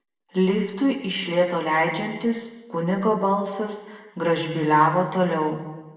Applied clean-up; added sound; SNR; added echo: none; none; none; reverberation time 1.1 s.